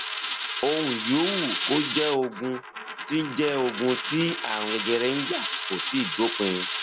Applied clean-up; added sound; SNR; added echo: none; Coin (dropping); 4 dB; none.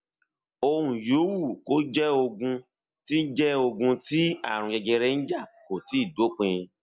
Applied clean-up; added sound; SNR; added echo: none; none; none; none.